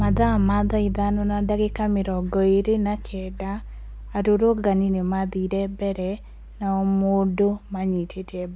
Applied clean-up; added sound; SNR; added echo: none; Bass guitar; 10 dB; none.